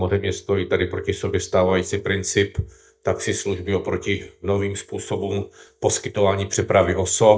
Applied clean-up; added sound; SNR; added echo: neural mask model DeepFilterNet 3.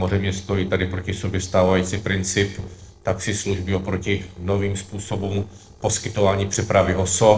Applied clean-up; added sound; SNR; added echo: neural separator model SepFormer DNS4.